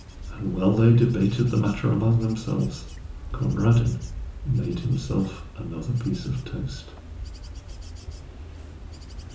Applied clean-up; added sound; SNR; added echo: none; Wind / Bird / Insect; 12 dB; reverberation time 0.6 s.